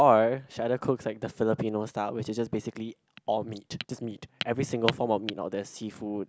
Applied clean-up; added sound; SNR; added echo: none; none; none; none.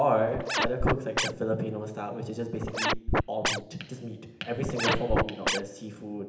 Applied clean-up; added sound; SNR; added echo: none; Scratching (performance technique); -2 dB; reverberation time 0.8 s.